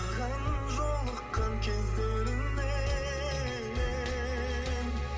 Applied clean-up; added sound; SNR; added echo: none; none; none; reverberation time 2.5 s.